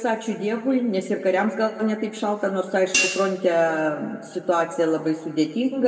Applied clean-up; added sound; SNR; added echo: none; Hi-hat; 6 dB; reverberation time 1.7 s.